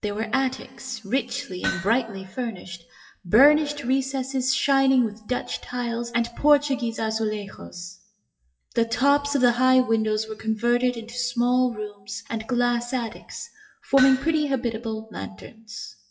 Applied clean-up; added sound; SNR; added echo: classical method WPE with log-MMSE.